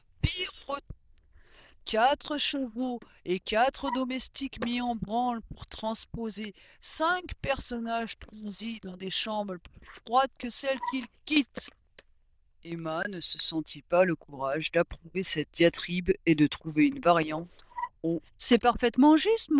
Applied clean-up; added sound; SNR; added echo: neural diffusion model UNIVERSE++.